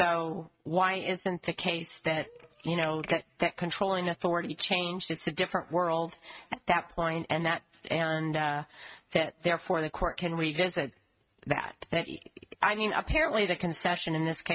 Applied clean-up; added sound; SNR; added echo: neural mask model RNNoise.